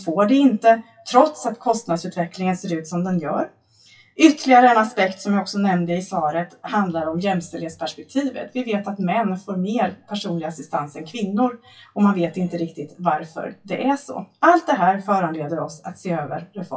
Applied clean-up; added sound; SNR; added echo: classical method WPE with log-MMSE.